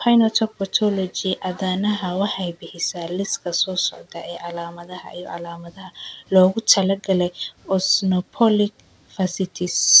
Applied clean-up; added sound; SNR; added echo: none; none; none; none.